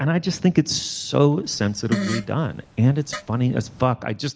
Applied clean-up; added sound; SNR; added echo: none; Fart; 10 dB; none.